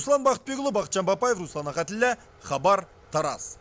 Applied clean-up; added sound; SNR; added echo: none; none; none; none.